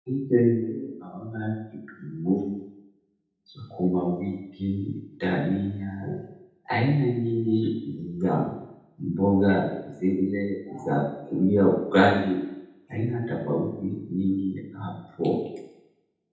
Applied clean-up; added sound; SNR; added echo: none; none; none; reverberation time 0.8 s.